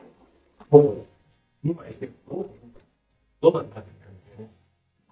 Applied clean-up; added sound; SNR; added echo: neural mask model DeepFilterNet 3.